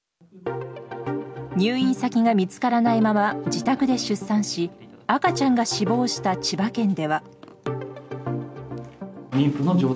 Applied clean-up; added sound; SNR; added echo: none; none; none; none.